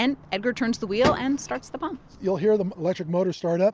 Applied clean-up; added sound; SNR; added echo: none; none; none; none.